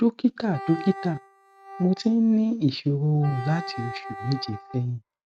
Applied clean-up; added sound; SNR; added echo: neural mask model RNNoise.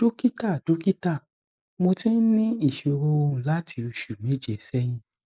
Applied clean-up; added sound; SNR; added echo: neural mask model Resemble Enhance denoiser.